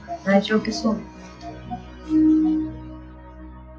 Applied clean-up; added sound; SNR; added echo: classical method log-MMSE.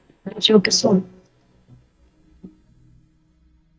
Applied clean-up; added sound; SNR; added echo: neural mask model DeepFilterNet 3.